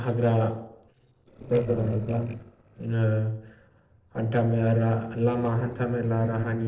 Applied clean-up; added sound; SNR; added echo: neural separator model SepFormer DNS4.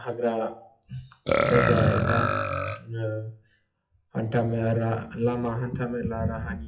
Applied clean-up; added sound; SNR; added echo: classical method WPE with log-MMSE.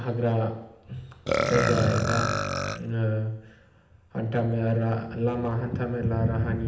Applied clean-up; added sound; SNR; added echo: none; Burping, eructation; 1 dB; reverberation time 0.8 s.